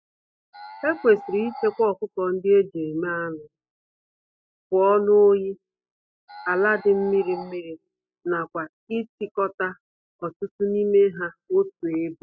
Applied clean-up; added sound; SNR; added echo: classical method spectral subtraction.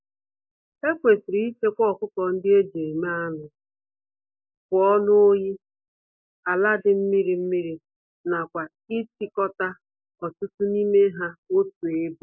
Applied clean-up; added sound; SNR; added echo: neural mask model Resemble Enhance denoiser.